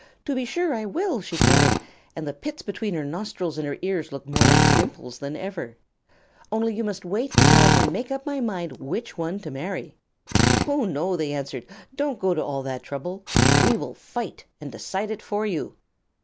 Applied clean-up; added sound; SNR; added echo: none; Drill; -3 dB; none.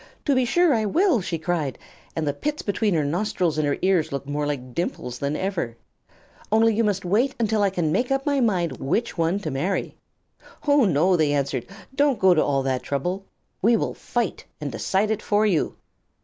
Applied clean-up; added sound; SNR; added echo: none; none; none; none.